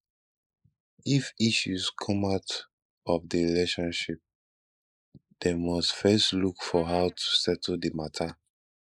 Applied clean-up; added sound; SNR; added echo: neural mask model Resemble Enhance denoiser.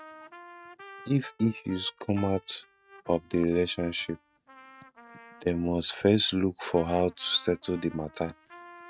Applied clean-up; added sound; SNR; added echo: neural mask model RNNoise.